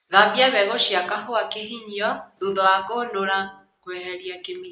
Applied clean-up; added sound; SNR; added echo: neural mask model Resemble Enhance denoiser.